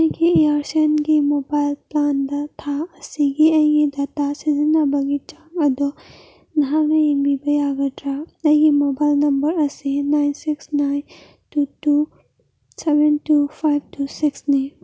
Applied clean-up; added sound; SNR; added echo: none; none; none; none.